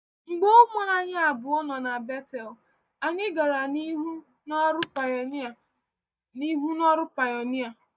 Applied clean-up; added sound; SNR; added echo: neural mask model DeepFilterNet 3.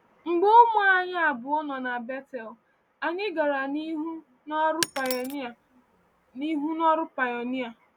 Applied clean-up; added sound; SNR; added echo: none; Shatter; 11 dB; none.